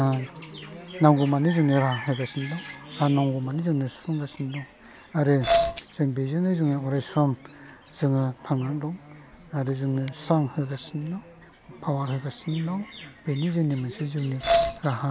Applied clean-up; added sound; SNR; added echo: none; Glass; -4 dB; none.